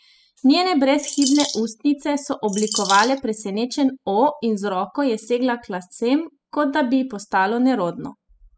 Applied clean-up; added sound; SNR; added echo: classical method spectral subtraction.